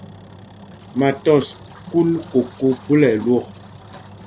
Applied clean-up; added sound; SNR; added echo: none; Engine; 19 dB; none.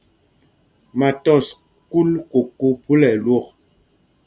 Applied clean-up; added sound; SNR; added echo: none; none; none; none.